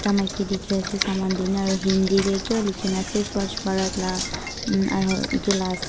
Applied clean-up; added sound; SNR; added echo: none; Computer keyboard + Knock; 7 dB; none.